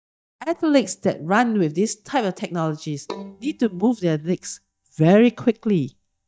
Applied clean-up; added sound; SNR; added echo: neural mask model DeepFilterNet 3.